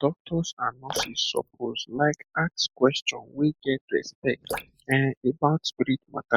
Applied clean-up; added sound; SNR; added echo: neural mask model Resemble Enhance denoiser.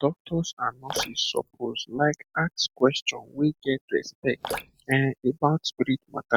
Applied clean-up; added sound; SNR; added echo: none; Drip; 13 dB; none.